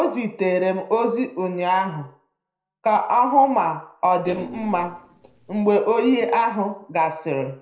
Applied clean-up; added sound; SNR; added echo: neural separator model SepFormer DNS4.